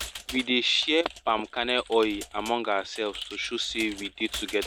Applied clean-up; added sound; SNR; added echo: none; Computer keyboard; 15 dB; none.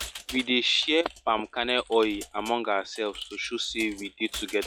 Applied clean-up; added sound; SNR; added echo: classical method log-MMSE.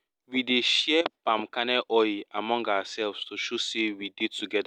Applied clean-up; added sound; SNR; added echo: none; none; none; none.